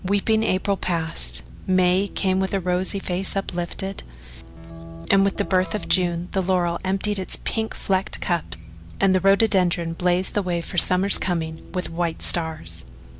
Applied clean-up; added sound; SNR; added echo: none; Keyboard (musical); 19 dB; none.